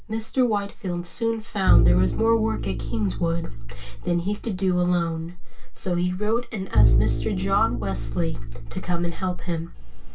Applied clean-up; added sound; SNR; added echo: none; Bowed string instrument; 4 dB; reverberation time 0.2 s.